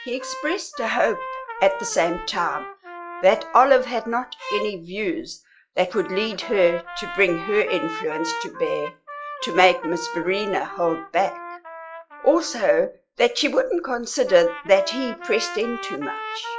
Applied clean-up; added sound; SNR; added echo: classical method log-MMSE.